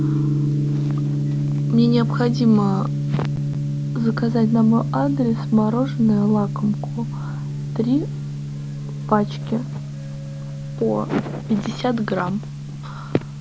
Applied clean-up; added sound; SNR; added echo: none; Gong; 2 dB; none.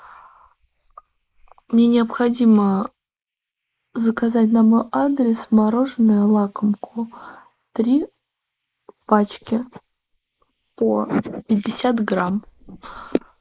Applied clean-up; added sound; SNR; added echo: neural mask model Resemble Enhance denoiser.